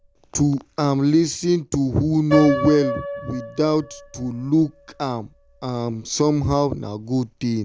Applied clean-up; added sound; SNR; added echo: none; Piano; 11 dB; none.